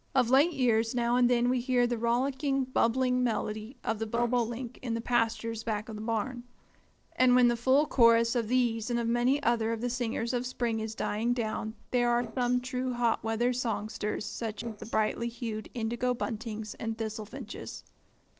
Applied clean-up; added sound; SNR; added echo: neural separator model SepFormer DNS4.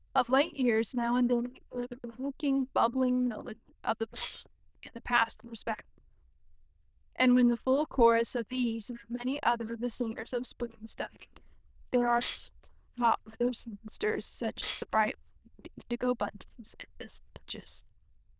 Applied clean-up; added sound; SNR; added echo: neural diffusion model UNIVERSE++.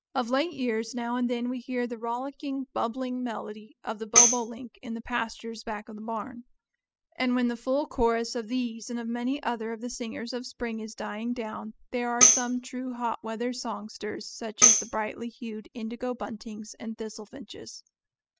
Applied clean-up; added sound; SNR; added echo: classical method spectral subtraction.